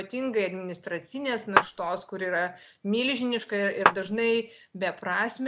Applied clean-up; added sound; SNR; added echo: none; Clapping; -4 dB; none.